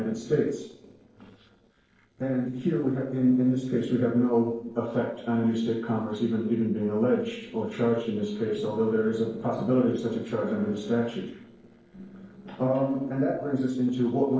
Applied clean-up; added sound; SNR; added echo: neural separator model SepFormer DNS4.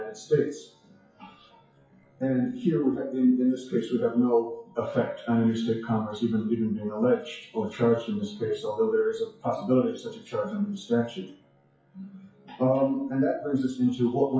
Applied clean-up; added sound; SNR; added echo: classical method WPE with log-MMSE.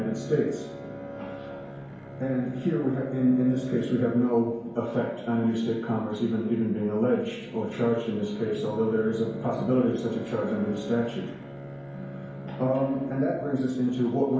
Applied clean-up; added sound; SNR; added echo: none; Bowed string instrument; 14 dB; reverberation time 1.0 s.